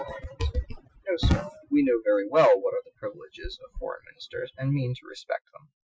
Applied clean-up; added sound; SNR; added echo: classical method Wiener filter.